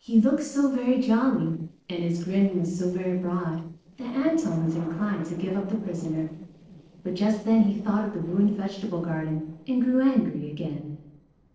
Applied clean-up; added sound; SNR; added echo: neural separator model SepFormer DNS4.